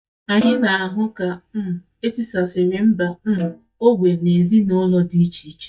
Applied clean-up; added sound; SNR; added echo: neural mask model DeepFilterNet 3.